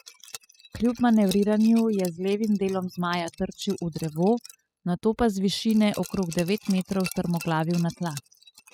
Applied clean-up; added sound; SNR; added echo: classical method spectral subtraction.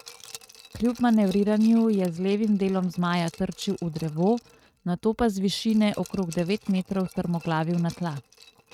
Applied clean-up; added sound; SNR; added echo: neural mask model RNNoise.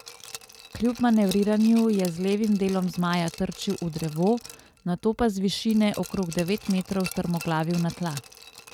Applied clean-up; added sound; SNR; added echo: none; Glass; 18 dB; none.